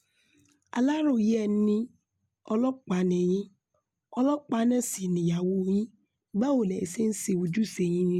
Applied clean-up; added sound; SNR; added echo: none; none; none; none.